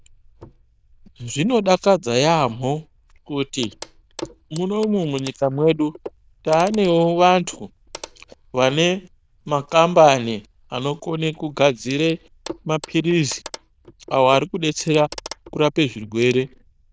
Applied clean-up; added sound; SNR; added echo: neural diffusion model UNIVERSE++.